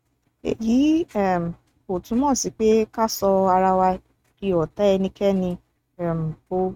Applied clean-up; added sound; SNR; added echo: neural mask model RNNoise.